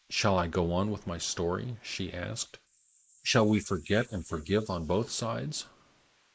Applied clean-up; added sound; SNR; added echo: neural mask model Resemble Enhance denoiser.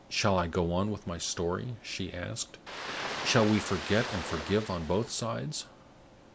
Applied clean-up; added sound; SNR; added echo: none; Ocean; 7 dB; none.